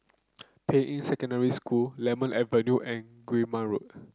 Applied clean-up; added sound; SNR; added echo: none; none; none; none.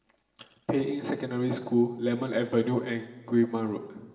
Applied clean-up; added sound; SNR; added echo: none; none; none; reverberation time 2.4 s.